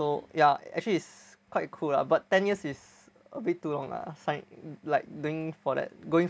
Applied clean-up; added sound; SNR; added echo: none; none; none; none.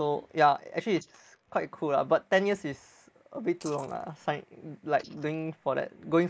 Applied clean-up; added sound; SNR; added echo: neural mask model Resemble Enhance denoiser.